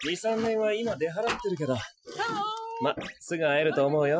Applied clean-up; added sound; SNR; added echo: classical method Wiener filter.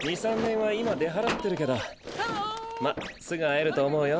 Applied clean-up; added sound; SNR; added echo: none; Sliding door; 12 dB; none.